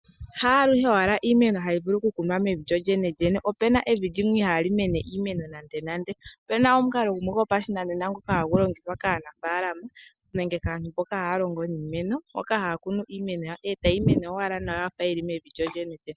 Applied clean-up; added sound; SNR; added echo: none; none; none; none.